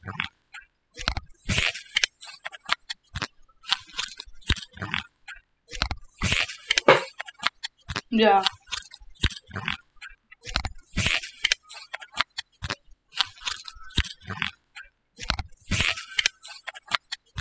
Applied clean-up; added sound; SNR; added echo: classical method spectral subtraction.